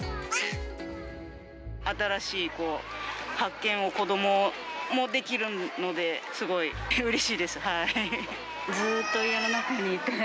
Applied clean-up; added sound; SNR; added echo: none; Bowed string instrument; 20 dB; none.